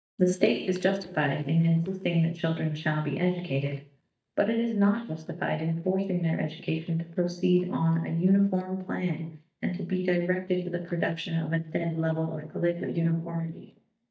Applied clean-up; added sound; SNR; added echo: neural mask model DeepFilterNet 3.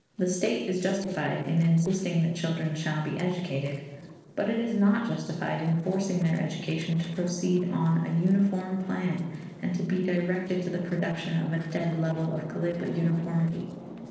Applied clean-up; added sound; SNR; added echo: neural separator model SepFormer DNS4.